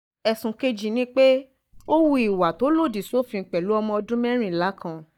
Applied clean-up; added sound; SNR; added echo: neural mask model DeepFilterNet 3.